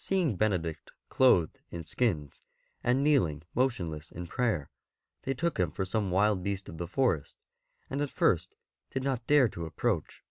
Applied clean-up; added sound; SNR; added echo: none; none; none; none.